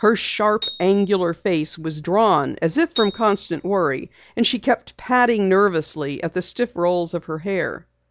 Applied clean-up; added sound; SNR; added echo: none; Piano; 14 dB; none.